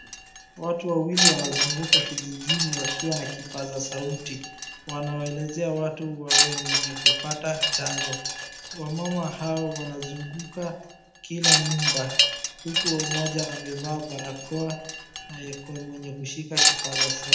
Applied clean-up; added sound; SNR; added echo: none; Wind chime; -4 dB; reverberation time 0.7 s.